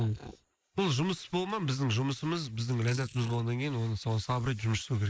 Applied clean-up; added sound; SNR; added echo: neural mask model Resemble Enhance denoiser.